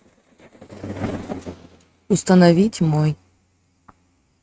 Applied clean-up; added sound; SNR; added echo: neural mask model RNNoise.